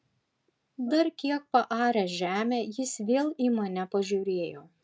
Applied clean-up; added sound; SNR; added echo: none; none; none; none.